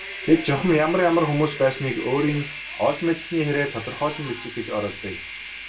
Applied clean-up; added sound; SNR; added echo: none; Train; 12 dB; reverberation time 0.2 s.